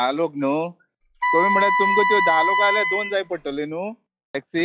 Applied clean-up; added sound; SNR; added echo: classical method log-MMSE.